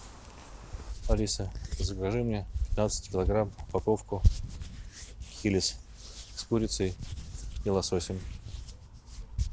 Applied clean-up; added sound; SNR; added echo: none; Hands; 2 dB; none.